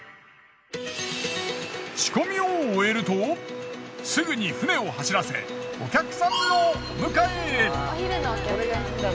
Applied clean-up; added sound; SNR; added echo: none; none; none; none.